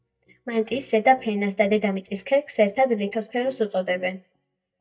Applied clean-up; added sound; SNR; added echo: neural mask model DeepFilterNet 3.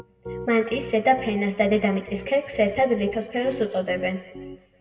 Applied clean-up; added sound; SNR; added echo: none; Piano; 15 dB; reverberation time 1.2 s.